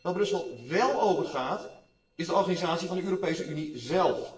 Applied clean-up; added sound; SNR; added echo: neural separator model SepFormer DNS4.